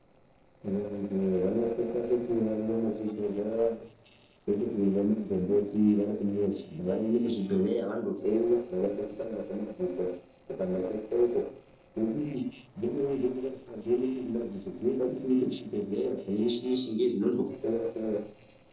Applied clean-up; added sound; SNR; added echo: neural separator model SepFormer DNS4.